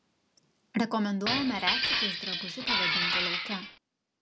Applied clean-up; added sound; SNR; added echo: none; Glass; -4 dB; none.